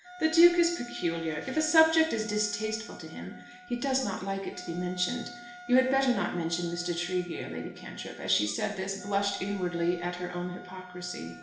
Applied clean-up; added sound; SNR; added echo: none; Wind instrument, woodwind instrument; 18 dB; reverberation time 0.7 s.